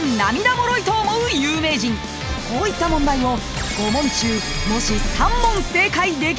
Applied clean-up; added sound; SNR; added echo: none; Motor vehicle (road); 6 dB; none.